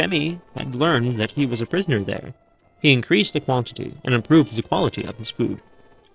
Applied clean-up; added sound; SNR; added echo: neural separator model SepFormer DNS4.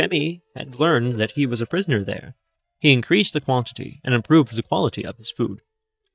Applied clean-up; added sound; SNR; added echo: neural mask model DeepFilterNet 3.